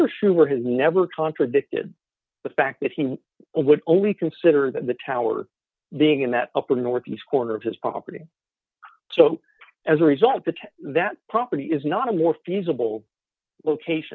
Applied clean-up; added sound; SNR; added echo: none; none; none; none.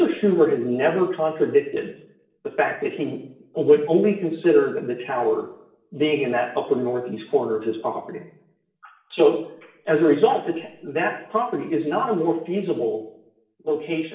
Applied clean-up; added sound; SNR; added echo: none; none; none; reverberation time 0.7 s.